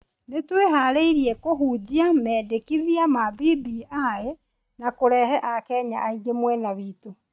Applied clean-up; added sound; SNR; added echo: neural mask model RNNoise.